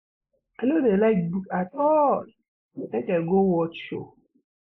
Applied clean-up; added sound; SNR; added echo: neural mask model Resemble Enhance denoiser.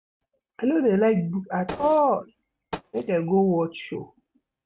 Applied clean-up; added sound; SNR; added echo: neural mask model RNNoise.